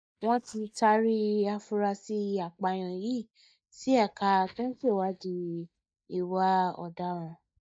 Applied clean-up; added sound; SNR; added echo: neural mask model DeepFilterNet 3.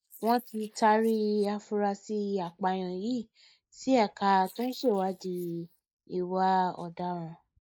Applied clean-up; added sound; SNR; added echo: neural mask model Resemble Enhance denoiser.